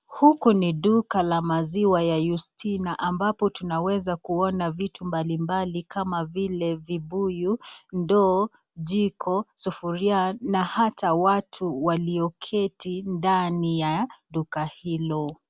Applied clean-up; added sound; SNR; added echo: none; none; none; none.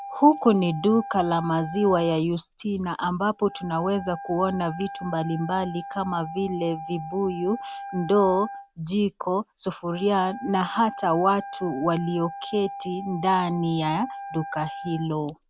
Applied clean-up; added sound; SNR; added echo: none; Wind instrument, woodwind instrument; 13 dB; none.